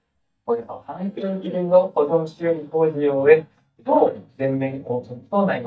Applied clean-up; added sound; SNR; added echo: neural mask model DeepFilterNet 3.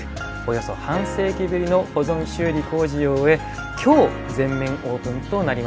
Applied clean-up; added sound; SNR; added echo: none; none; none; none.